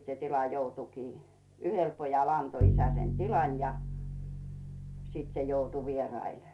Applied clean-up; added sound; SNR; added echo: none; Bowed string instrument; -2 dB; none.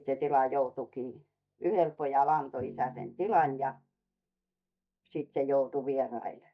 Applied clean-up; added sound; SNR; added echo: neural mask model DeepFilterNet 3.